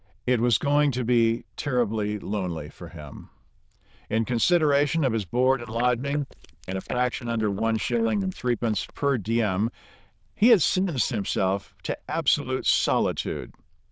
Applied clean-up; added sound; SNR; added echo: neural diffusion model UNIVERSE++.